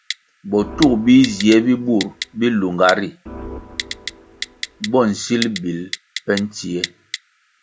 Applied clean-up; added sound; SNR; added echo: none; Organ + Typing; 12 dB; none.